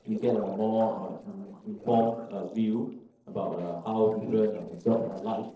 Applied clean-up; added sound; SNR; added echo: neural separator model SepFormer DNS4.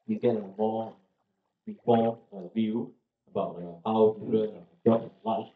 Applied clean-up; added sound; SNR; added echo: neural mask model DeepFilterNet 3.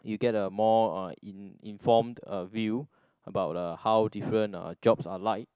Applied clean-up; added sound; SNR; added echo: none; none; none; none.